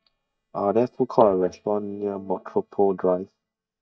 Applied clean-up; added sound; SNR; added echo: neural mask model DeepFilterNet 3.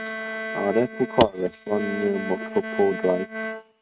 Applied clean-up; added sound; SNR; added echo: neural mask model RNNoise.